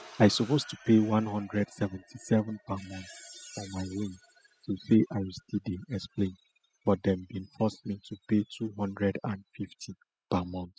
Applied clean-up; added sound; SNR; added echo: classical method spectral subtraction.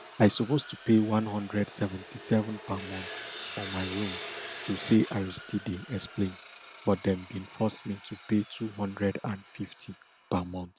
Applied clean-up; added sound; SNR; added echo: none; Sawing; 12 dB; none.